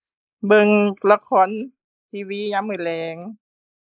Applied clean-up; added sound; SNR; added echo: neural mask model Resemble Enhance denoiser.